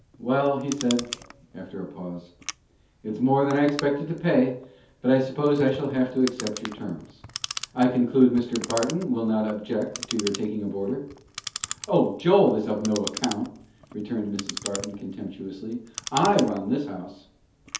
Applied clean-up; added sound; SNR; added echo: none; Clock; 14 dB; reverberation time 0.5 s.